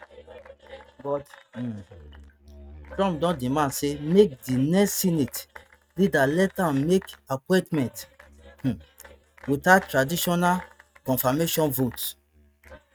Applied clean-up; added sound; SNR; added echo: neural mask model RNNoise.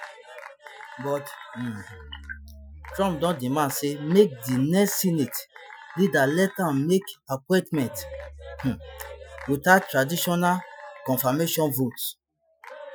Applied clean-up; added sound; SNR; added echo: classical method Wiener filter.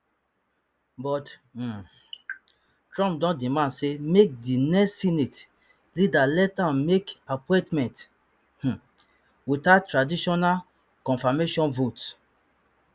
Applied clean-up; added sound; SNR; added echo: none; none; none; none.